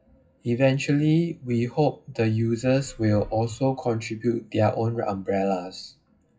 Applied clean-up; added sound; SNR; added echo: classical method WPE with log-MMSE.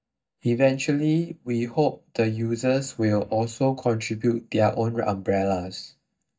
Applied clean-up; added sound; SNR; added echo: neural mask model DeepFilterNet 3.